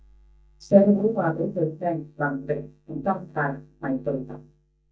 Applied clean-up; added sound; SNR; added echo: neural mask model DeepFilterNet 3.